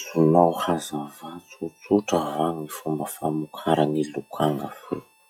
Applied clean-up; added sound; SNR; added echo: classical method log-MMSE.